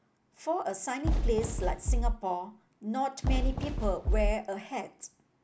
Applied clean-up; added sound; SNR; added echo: none; Fireworks; -5 dB; none.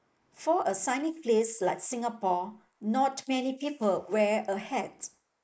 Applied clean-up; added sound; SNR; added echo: neural mask model Resemble Enhance denoiser.